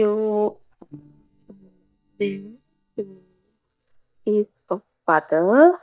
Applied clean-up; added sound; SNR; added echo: neural mask model DeepFilterNet 3.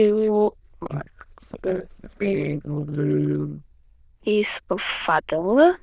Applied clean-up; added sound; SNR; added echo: neural diffusion model UNIVERSE++.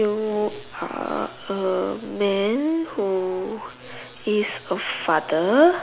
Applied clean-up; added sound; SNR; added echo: none; none; none; none.